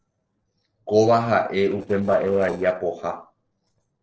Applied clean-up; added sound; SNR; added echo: neural separator model SepFormer DNS4.